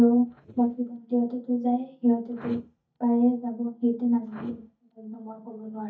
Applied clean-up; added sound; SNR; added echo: neural mask model DeepFilterNet 3.